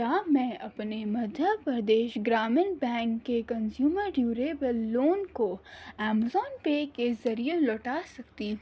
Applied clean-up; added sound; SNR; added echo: none; none; none; none.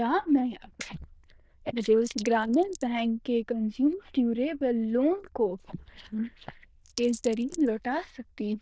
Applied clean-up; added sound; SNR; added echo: neural diffusion model UNIVERSE++.